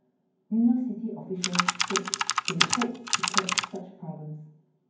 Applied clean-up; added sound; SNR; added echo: none; Computer keyboard; -4 dB; reverberation time 0.9 s.